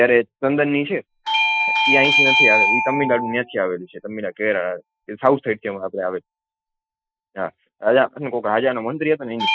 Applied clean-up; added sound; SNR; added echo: classical method Wiener filter.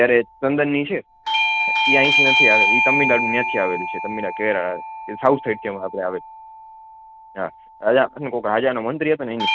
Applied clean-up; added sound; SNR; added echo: none; Bell / Doorbell; 1 dB; none.